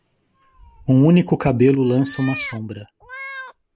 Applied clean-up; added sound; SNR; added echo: none; Meow; 18 dB; none.